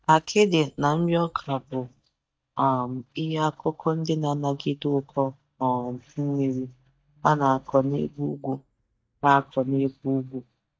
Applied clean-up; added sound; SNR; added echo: neural mask model DeepFilterNet 3.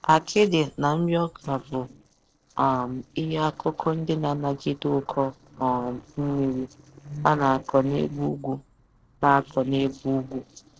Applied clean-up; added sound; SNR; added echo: neural separator model SepFormer DNS4.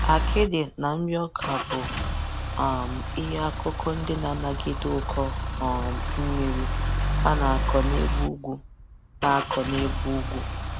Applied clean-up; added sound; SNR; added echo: none; Idling / Engine starting / Accelerating, revving, vroom / Car; 0 dB; none.